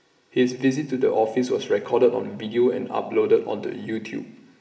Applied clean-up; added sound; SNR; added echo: none; none; none; reverberation time 1.2 s.